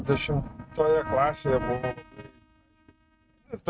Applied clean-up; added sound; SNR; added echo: neural mask model RNNoise.